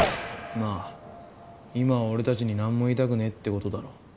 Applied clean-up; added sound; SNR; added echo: none; none; none; none.